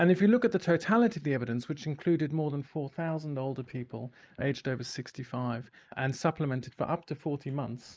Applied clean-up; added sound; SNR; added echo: neural mask model Resemble Enhance denoiser.